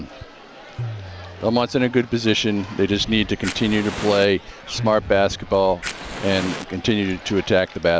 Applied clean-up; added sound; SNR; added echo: none; Fire + Tabla; 13 dB; none.